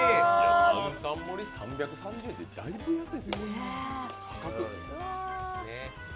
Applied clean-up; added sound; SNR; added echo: none; none; none; none.